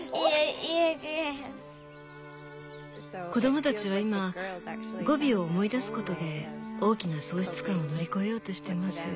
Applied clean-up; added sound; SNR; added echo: none; none; none; none.